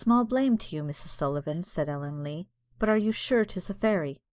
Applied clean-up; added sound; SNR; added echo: neural mask model Resemble Enhance denoiser.